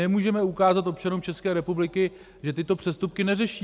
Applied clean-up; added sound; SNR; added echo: none; none; none; none.